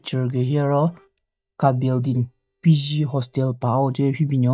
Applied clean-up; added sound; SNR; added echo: neural mask model DeepFilterNet 3.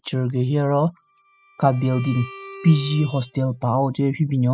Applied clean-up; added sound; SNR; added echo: classical method spectral subtraction.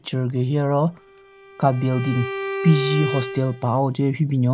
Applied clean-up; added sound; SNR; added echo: none; Bowed string instrument; 10 dB; none.